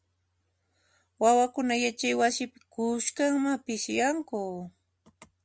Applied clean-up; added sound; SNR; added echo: none; none; none; none.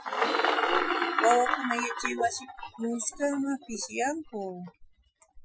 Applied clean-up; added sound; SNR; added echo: classical method Wiener filter.